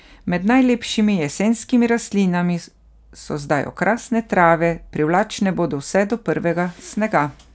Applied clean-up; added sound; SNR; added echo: none; none; none; none.